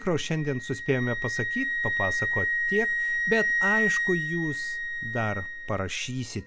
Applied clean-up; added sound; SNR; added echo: none; Wind instrument, woodwind instrument; -1 dB; none.